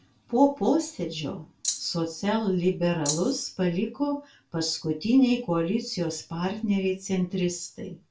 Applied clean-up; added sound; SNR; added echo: none; Rattle (instrument); 4 dB; reverberation time 0.2 s.